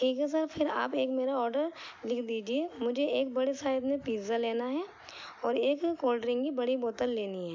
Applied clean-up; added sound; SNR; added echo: none; none; none; none.